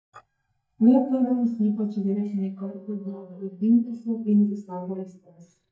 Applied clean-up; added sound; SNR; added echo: neural mask model DeepFilterNet 3.